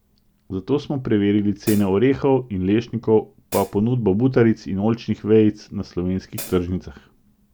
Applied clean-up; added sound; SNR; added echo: none; Hi-hat; 15 dB; none.